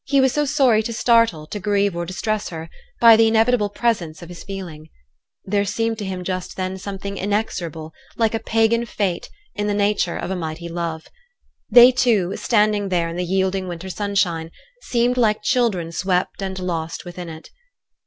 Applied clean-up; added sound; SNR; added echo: none; none; none; none.